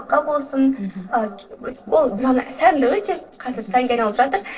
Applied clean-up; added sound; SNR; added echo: neural separator model SepFormer DNS4.